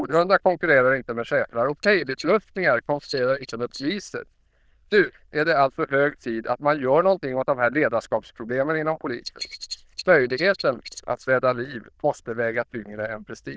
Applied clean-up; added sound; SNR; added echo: neural diffusion model UNIVERSE++.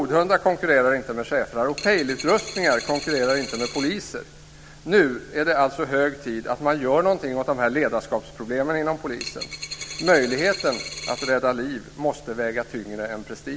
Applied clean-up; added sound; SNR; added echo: none; Coin (dropping); 11 dB; none.